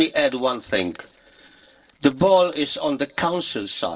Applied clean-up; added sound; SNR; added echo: neural separator model SepFormer DNS4.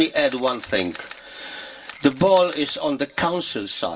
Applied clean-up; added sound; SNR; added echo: none; Camera; 19 dB; reverberation time 0.1 s.